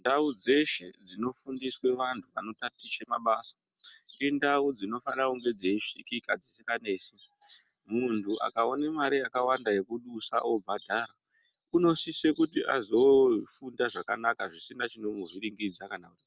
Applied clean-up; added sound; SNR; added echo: none; none; none; none.